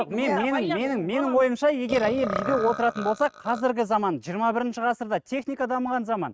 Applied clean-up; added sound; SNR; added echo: neural mask model RNNoise.